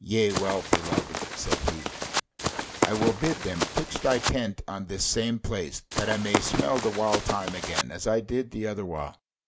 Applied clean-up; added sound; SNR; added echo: none; Run; 0 dB; none.